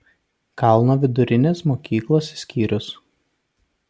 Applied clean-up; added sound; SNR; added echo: none; none; none; none.